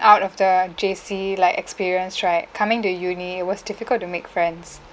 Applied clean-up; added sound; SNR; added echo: none; none; none; none.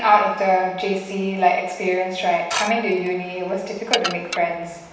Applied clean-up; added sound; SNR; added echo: none; Dishes, pots, and pans / Glass; 8 dB; reverberation time 0.9 s.